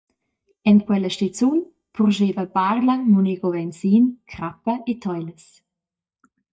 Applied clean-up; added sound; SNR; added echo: neural mask model DeepFilterNet 3.